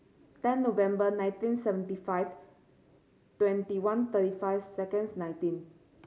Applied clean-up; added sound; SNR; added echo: none; none; none; none.